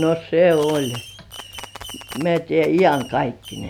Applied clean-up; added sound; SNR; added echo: none; Fireworks; 17 dB; none.